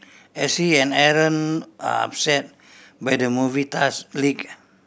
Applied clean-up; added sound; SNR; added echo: none; none; none; none.